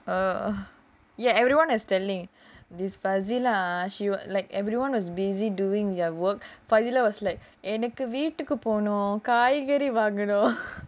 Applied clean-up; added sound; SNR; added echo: none; none; none; none.